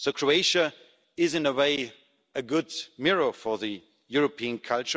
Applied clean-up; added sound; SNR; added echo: none; none; none; none.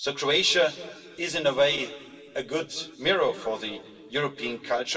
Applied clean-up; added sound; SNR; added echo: none; none; none; reverberation time 2.6 s.